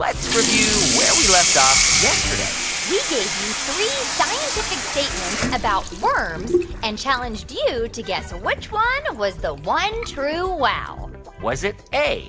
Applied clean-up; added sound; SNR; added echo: none; Sink (filling or washing) / Water tap, faucet; 0 dB; none.